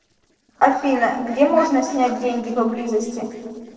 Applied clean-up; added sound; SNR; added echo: neural separator model SepFormer DNS4.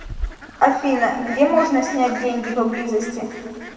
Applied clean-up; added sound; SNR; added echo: none; Fowl; 13 dB; reverberation time 2.1 s.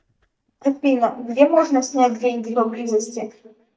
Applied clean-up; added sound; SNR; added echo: neural mask model DeepFilterNet 3.